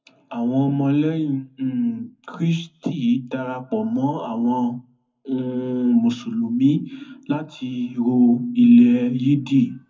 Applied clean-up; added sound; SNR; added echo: none; none; none; reverberation time 0.3 s.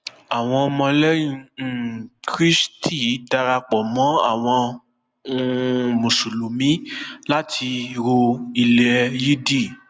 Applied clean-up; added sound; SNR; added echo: none; none; none; none.